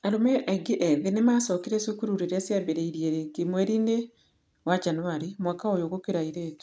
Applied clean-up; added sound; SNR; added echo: none; none; none; none.